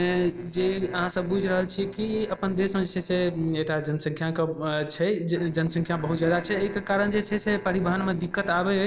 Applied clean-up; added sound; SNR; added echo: neural separator model SepFormer DNS4.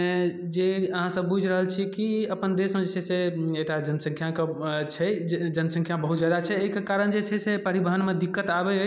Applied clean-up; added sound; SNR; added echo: none; none; none; none.